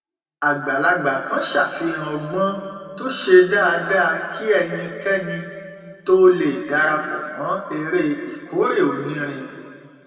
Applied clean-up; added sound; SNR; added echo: none; none; none; reverberation time 2.1 s.